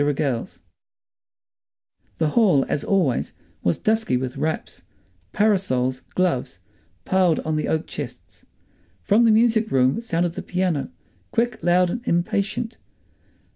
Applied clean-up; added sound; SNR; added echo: none; none; none; none.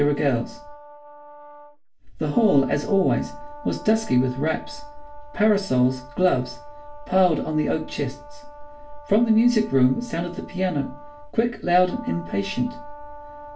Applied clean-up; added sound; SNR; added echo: none; Brass instrument; 18 dB; reverberation time 0.3 s.